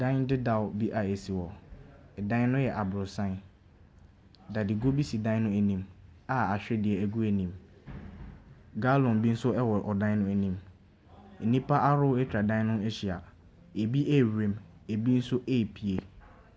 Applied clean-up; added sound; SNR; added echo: none; none; none; none.